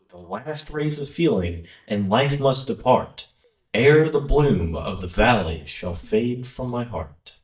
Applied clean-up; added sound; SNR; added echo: neural mask model DeepFilterNet 3.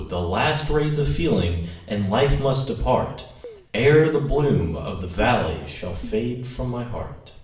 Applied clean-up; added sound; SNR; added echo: none; Keyboard (musical); 20 dB; reverberation time 0.8 s.